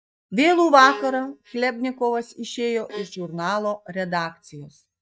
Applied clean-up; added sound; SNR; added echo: neural mask model DeepFilterNet 3.